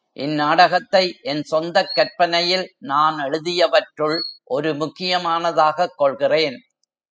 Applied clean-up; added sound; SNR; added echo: classical method spectral subtraction.